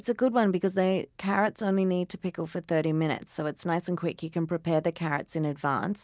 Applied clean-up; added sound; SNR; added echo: none; none; none; none.